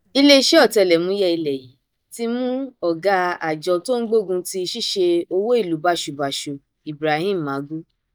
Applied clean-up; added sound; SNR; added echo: neural mask model DeepFilterNet 3.